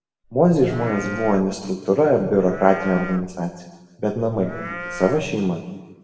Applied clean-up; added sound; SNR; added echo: none; Livestock, farm animals, working animals; 13 dB; reverberation time 1.2 s.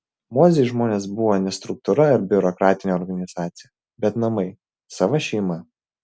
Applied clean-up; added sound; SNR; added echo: none; none; none; none.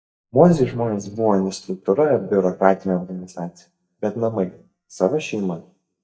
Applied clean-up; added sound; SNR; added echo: neural mask model DeepFilterNet 3.